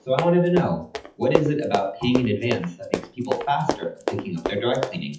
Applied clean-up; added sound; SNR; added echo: classical method WPE with log-MMSE.